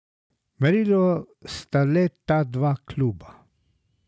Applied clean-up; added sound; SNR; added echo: none; none; none; none.